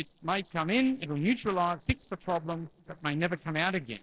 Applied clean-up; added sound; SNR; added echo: neural separator model SepFormer DNS4.